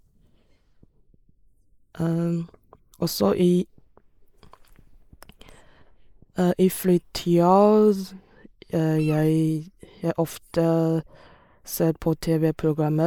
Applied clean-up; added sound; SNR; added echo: neural mask model Resemble Enhance denoiser.